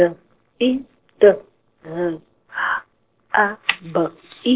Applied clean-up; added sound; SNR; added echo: neural separator model SepFormer DNS4.